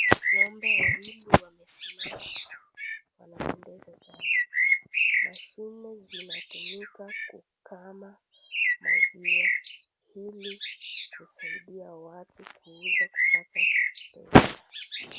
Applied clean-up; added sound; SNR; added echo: none; Bird; -2 dB; none.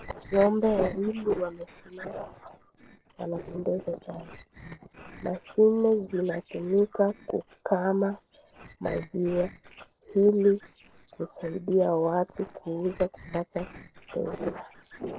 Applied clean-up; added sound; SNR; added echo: neural separator model SepFormer DNS4.